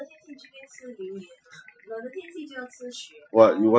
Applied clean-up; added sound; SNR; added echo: classical method Wiener filter.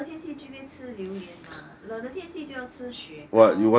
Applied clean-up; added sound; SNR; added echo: none; none; none; none.